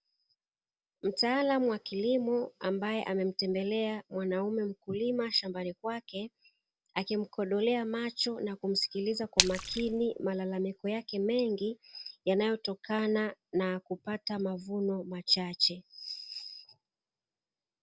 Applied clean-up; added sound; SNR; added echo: none; Splash, splatter; 0 dB; none.